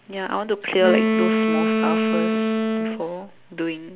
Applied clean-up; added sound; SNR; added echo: none; Wind instrument, woodwind instrument; -3 dB; none.